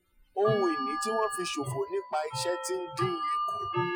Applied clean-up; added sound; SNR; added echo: classical method Wiener filter.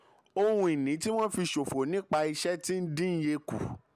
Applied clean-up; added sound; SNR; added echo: none; none; none; none.